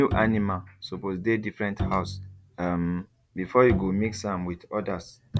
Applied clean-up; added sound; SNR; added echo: none; Bowed string instrument; 8 dB; none.